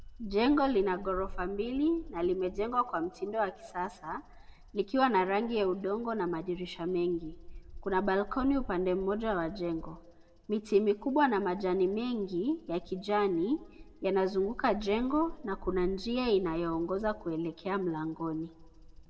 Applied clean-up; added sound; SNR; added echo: none; Bird vocalization, bird call, bird song; 15 dB; reverberation time 1.0 s.